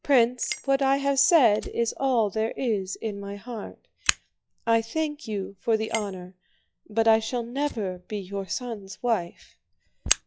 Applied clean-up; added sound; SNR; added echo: classical method log-MMSE.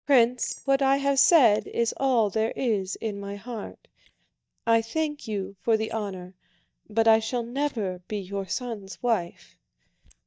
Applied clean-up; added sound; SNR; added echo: neural mask model DeepFilterNet 3.